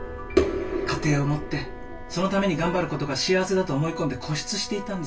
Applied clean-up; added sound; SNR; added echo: none; Wind instrument, woodwind instrument; 18 dB; reverberation time 0.2 s.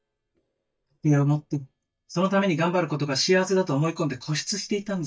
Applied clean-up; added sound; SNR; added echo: neural mask model DeepFilterNet 3.